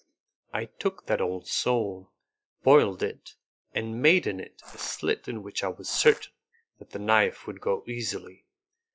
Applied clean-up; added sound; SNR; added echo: classical method log-MMSE.